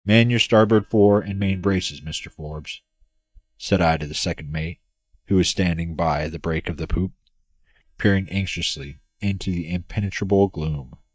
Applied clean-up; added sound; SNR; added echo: neural mask model DeepFilterNet 3.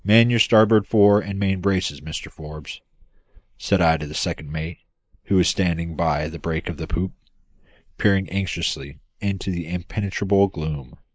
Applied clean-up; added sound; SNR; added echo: neural mask model Resemble Enhance denoiser.